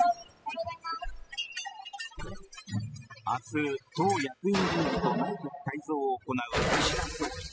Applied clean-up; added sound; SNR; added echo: classical method spectral subtraction.